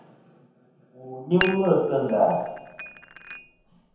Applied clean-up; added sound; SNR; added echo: none; Dishes, pots, and pans; 10 dB; reverberation time 0.9 s.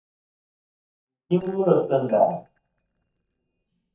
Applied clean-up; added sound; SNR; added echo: neural mask model DeepFilterNet 3.